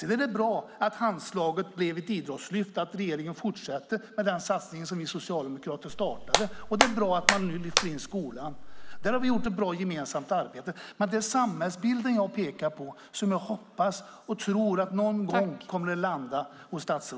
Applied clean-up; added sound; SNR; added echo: none; Hands; 0 dB; none.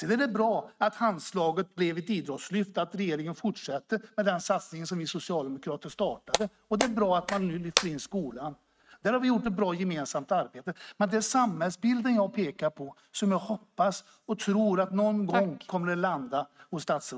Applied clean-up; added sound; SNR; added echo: neural mask model RNNoise.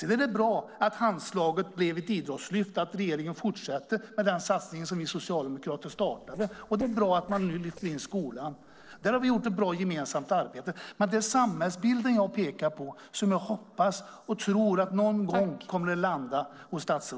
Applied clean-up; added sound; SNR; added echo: neural separator model SepFormer DNS4.